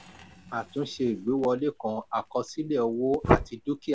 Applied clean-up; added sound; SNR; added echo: none; Fire; 4 dB; none.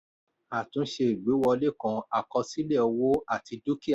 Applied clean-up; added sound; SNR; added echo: none; none; none; none.